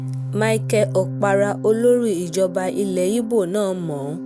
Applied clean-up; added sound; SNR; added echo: none; Organ; 9 dB; none.